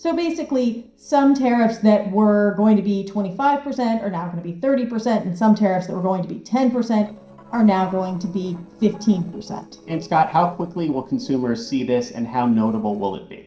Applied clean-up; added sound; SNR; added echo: neural separator model SepFormer DNS4.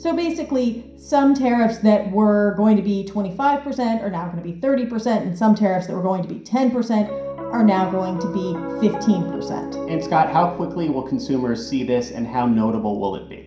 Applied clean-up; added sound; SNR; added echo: none; Piano; 14 dB; reverberation time 0.5 s.